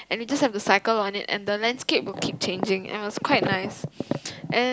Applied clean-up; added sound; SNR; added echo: none; none; none; none.